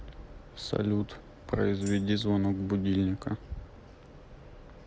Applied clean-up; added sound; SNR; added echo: none; Tambourine; 20 dB; none.